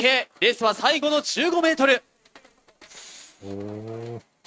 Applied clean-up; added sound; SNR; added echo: neural mask model RNNoise.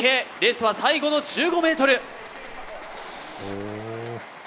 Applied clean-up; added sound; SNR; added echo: none; Hiss; 19 dB; none.